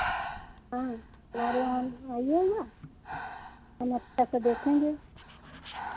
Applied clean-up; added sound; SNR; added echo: none; Breathing; 9 dB; none.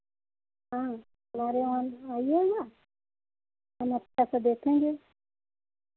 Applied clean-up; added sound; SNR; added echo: none; none; none; none.